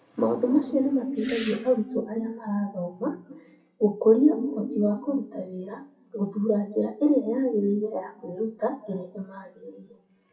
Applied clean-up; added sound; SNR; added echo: classical method WPE with log-MMSE.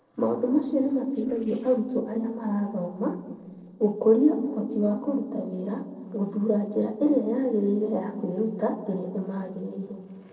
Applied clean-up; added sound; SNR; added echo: neural separator model SepFormer DNS4.